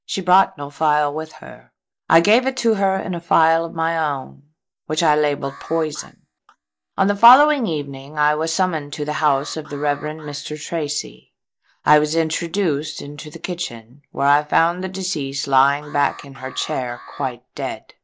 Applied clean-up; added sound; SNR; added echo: neural mask model DeepFilterNet 3.